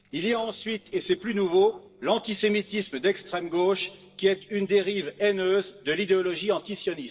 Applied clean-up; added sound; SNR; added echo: neural separator model SepFormer DNS4.